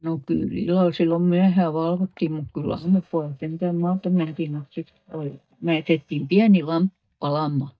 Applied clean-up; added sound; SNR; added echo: neural mask model DeepFilterNet 3.